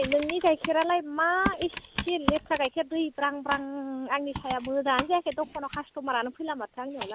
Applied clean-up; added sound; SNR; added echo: none; Computer keyboard; 7 dB; none.